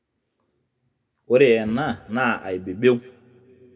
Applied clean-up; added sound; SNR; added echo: none; Cupboard open or close; 19 dB; reverberation time 2.2 s.